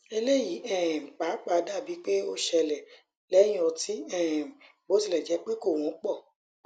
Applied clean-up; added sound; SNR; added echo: none; none; none; none.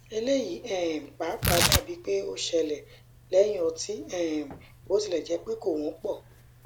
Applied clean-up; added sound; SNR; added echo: none; Tearing; 5 dB; none.